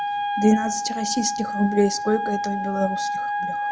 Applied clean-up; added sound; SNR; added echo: none; Wind instrument, woodwind instrument; 2 dB; none.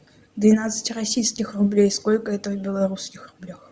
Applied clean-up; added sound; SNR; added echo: none; none; none; none.